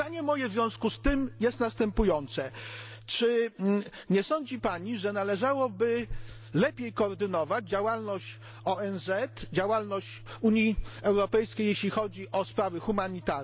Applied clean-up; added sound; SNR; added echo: none; Organ; 19 dB; none.